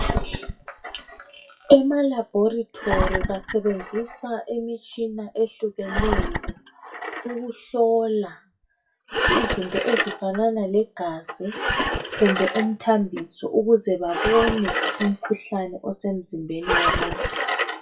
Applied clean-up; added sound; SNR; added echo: classical method WPE with log-MMSE.